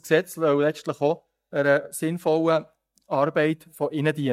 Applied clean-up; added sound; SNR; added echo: neural mask model DeepFilterNet 3.